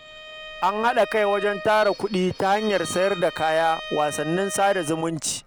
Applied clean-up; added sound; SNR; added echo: none; Bowed string instrument; 13 dB; none.